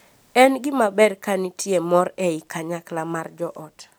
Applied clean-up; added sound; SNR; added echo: none; none; none; none.